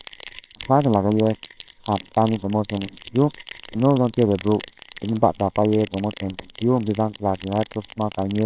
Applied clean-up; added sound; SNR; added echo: neural separator model SepFormer WHAMR!.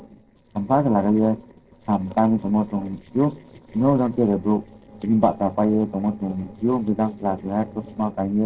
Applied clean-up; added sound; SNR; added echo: neural separator model SepFormer DNS4.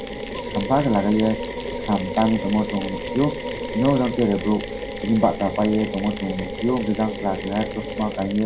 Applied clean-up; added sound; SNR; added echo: none; Mechanisms; 7 dB; reverberation time 0.3 s.